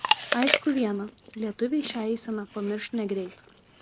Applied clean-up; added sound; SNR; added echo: none; Chewing, mastication; 3 dB; none.